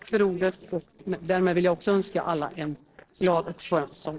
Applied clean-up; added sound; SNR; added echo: neural separator model SepFormer DNS4.